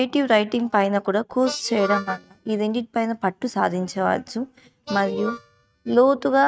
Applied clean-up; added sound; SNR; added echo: neural mask model RNNoise.